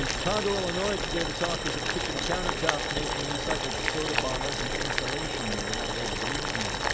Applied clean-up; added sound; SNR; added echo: none; Boiling; -4 dB; none.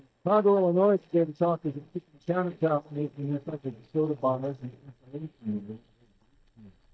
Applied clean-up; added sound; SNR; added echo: neural mask model DeepFilterNet 3.